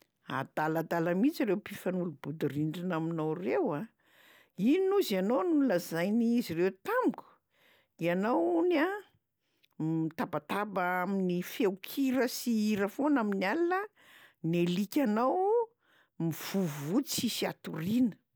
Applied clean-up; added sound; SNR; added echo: none; none; none; none.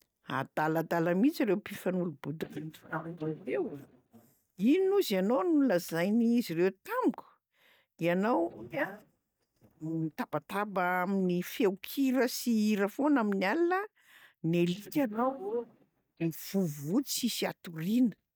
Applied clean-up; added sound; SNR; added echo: neural mask model DeepFilterNet 3.